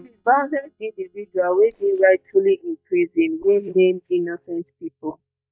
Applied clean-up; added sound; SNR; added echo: neural mask model DeepFilterNet 3.